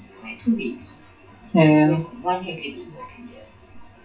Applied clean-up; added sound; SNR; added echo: classical method WPE with log-MMSE.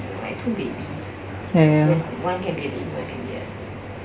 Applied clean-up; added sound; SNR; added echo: none; none; none; none.